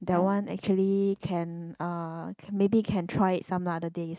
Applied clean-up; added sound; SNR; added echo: neural mask model RNNoise.